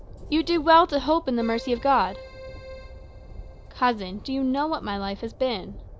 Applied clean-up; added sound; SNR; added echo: none; Train + Keyboard (musical); 16 dB; none.